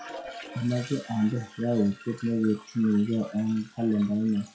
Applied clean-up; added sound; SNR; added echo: classical method WPE with log-MMSE.